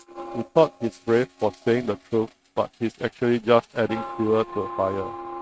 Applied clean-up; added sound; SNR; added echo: neural mask model RNNoise.